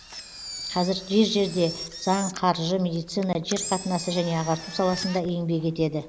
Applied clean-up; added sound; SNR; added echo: none; Engine; 12 dB; none.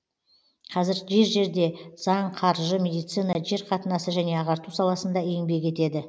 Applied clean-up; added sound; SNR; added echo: none; none; none; none.